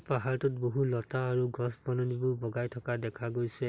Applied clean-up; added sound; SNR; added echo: none; none; none; none.